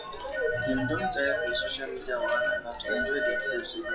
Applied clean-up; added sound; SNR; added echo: classical method log-MMSE.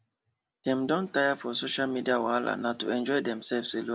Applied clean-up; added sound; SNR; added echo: none; none; none; none.